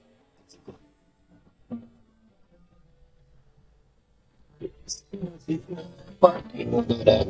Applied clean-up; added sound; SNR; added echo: neural mask model DeepFilterNet 3.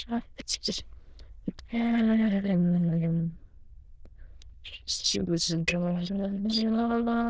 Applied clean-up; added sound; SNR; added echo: neural diffusion model UNIVERSE++.